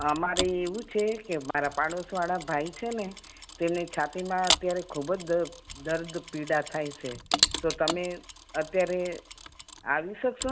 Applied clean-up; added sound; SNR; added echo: none; Mechanisms; 5 dB; none.